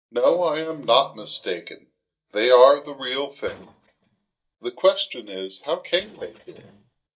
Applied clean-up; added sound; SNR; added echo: neural mask model DeepFilterNet 3.